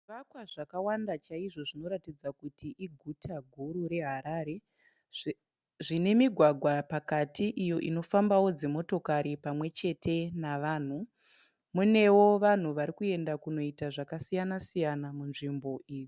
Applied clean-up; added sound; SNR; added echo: none; none; none; none.